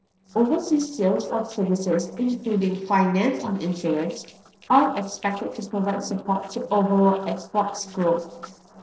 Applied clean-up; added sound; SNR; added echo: neural separator model SepFormer DNS4.